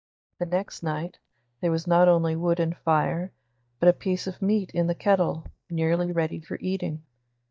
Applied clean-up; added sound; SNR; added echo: neural mask model DeepFilterNet 3.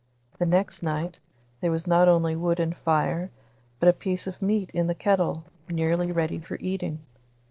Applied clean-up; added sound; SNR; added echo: neural separator model SepFormer DNS4.